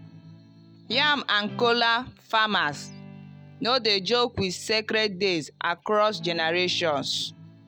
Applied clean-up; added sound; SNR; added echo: none; Guitar; 19 dB; none.